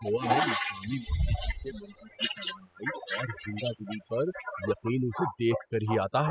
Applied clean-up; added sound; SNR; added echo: classical method spectral subtraction.